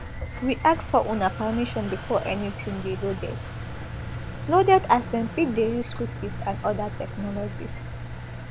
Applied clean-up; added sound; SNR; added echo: none; Engine; 7 dB; none.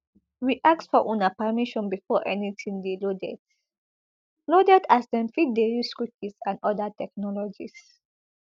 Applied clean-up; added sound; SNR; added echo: none; none; none; none.